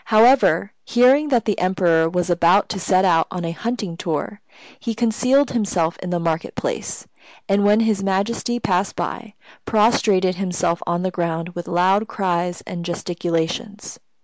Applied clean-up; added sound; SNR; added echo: none; none; none; none.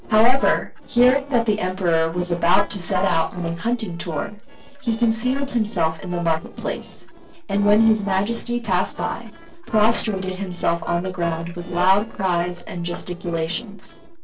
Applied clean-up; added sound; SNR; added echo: neural separator model SepFormer DNS4.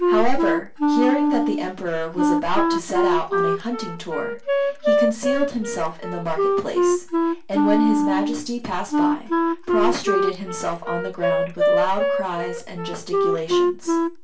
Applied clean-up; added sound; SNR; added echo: none; Wind instrument, woodwind instrument; -4 dB; reverberation time 0.3 s.